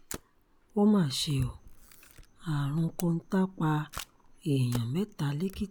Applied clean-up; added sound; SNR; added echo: none; Camera; 17 dB; none.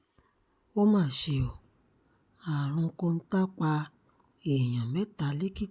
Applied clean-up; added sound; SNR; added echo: none; none; none; none.